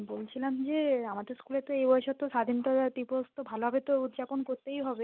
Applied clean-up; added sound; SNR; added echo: none; none; none; none.